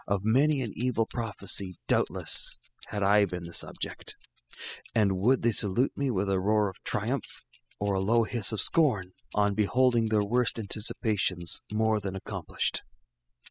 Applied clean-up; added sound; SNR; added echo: classical method spectral subtraction.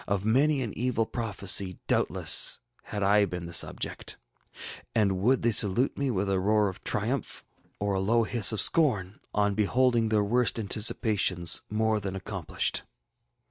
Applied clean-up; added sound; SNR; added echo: none; none; none; none.